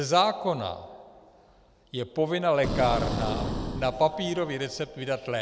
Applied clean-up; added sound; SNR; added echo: none; Boom; 4 dB; none.